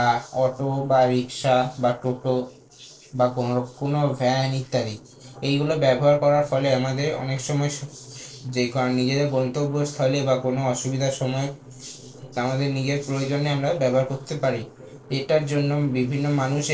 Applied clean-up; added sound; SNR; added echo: neural separator model SepFormer DNS4.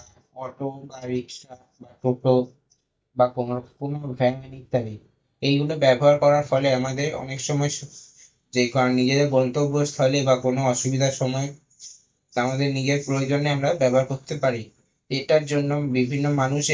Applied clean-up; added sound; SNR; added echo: neural mask model DeepFilterNet 3.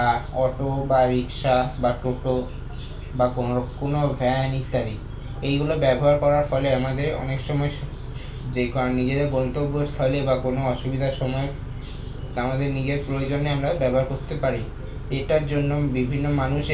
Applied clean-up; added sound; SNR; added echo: none; Idling / Accelerating, revving, vroom / Car; 9 dB; reverberation time 0.3 s.